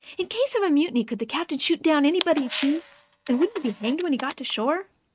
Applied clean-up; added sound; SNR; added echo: neural mask model RNNoise.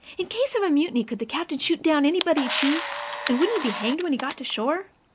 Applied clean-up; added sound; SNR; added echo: none; Camera; 7 dB; none.